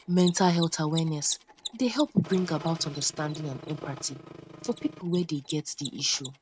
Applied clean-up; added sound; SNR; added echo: neural mask model RNNoise.